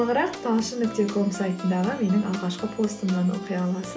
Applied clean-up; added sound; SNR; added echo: none; none; none; none.